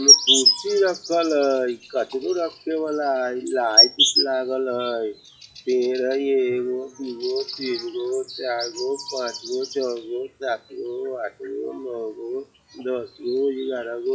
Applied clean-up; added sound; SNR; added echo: classical method WPE with log-MMSE.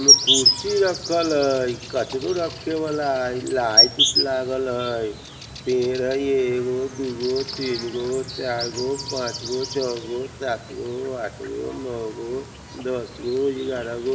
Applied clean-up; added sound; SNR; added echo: none; Insect; 1 dB; reverberation time 2.3 s.